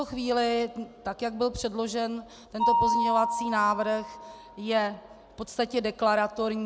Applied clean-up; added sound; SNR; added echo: none; Mallet percussion; 4 dB; none.